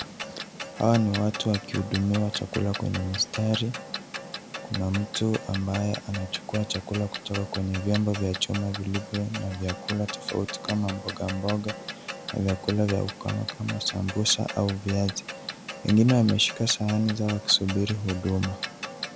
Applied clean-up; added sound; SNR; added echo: none; Clock; 10 dB; none.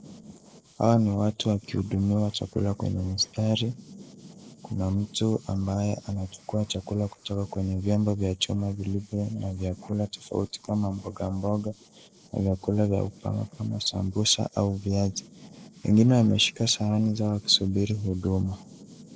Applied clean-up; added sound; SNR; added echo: neural mask model Resemble Enhance denoiser.